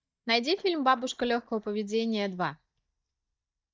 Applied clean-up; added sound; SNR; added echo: neural mask model DeepFilterNet 3.